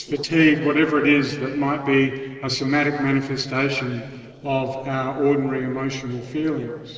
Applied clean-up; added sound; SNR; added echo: neural separator model SepFormer DNS4.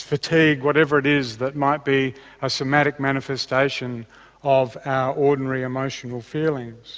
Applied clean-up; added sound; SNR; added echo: none; none; none; none.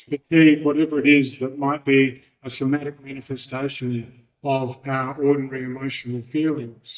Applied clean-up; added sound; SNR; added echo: neural mask model DeepFilterNet 3.